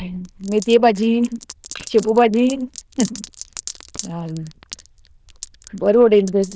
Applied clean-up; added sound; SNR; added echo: neural diffusion model UNIVERSE++.